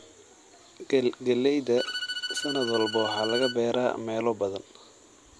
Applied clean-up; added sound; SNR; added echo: none; Bowed string instrument; 7 dB; none.